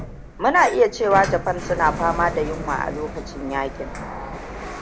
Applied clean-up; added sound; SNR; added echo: none; Sliding door; 9 dB; none.